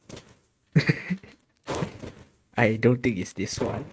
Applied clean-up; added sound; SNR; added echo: neural mask model RNNoise.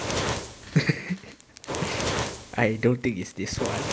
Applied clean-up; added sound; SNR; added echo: none; Fire; 4 dB; none.